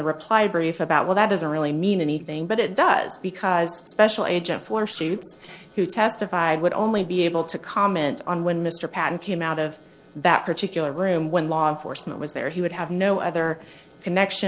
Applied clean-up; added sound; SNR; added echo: neural separator model SepFormer DNS4.